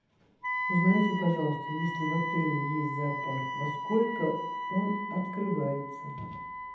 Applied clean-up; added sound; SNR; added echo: none; Wind instrument, woodwind instrument; 4 dB; reverberation time 0.8 s.